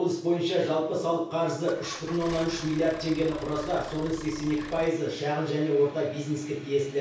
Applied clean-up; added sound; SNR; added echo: none; Idling / Engine starting / Motor vehicle (road); 14 dB; reverberation time 0.6 s.